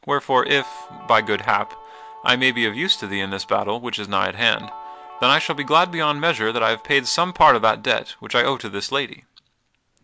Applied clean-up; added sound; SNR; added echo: none; Guitar; 19 dB; none.